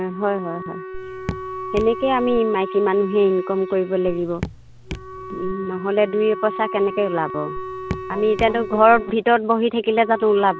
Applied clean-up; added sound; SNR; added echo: none; Wind instrument, woodwind instrument + Raindrop / Drip; 10 dB; none.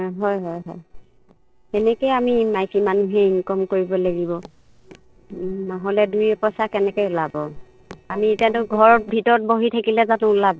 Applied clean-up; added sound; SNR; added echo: neural separator model SepFormer DNS4.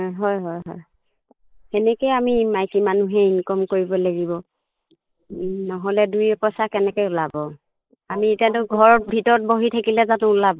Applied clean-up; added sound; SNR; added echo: neural mask model Resemble Enhance denoiser.